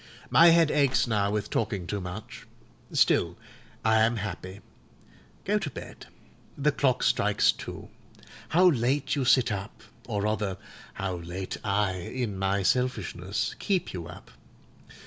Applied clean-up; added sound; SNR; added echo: none; Crushing; 9 dB; none.